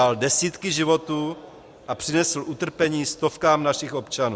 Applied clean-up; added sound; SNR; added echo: none; none; none; none.